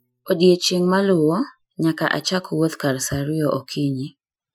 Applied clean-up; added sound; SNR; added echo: classical method Wiener filter.